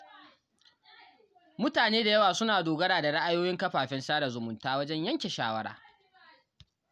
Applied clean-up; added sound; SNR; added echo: none; none; none; none.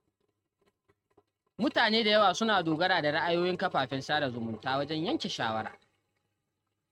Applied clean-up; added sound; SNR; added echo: neural mask model RNNoise.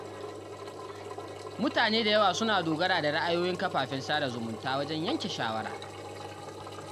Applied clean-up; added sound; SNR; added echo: none; Engine; 10 dB; none.